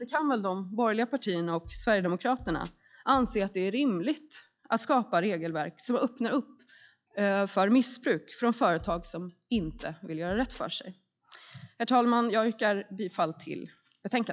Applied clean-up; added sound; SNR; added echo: classical method log-MMSE.